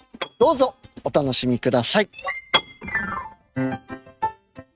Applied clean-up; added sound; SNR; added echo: neural mask model RNNoise.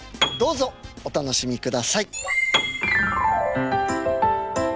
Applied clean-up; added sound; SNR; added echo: none; Piano; 9 dB; none.